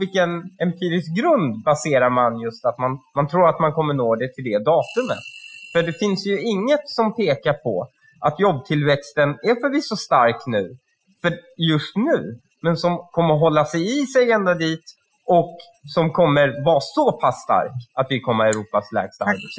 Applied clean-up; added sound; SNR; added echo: classical method Wiener filter.